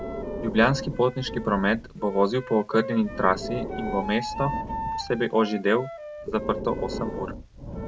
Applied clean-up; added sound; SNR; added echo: none; Breathing + Wind instrument, woodwind instrument; 8 dB; none.